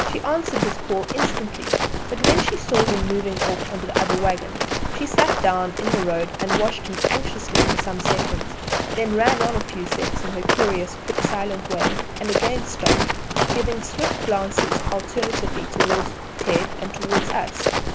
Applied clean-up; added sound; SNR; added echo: none; Walk, footsteps; -3 dB; none.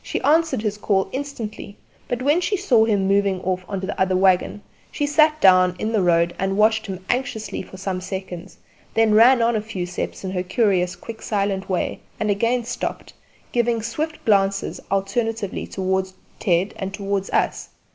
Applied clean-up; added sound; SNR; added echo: none; none; none; none.